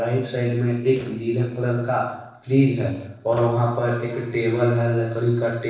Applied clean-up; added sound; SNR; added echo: neural separator model SepFormer DNS4.